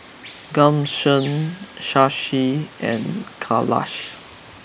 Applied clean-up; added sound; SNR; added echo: none; Water; 17 dB; none.